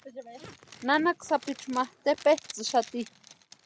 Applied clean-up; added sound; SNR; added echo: none; Zipper (clothing); 19 dB; none.